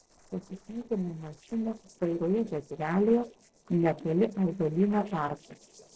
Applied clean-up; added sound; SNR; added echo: neural separator model SepFormer DNS4.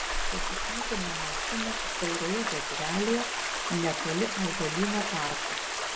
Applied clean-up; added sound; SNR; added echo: none; Stream; -2 dB; none.